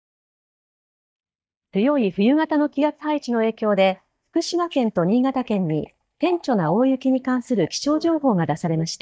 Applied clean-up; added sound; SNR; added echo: neural mask model DeepFilterNet 3.